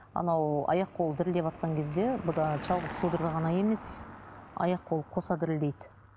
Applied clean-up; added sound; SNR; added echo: none; Car passing by / Engine; 14 dB; none.